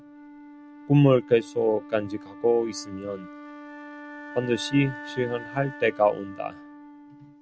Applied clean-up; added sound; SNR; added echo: none; Wind instrument, woodwind instrument; 16 dB; none.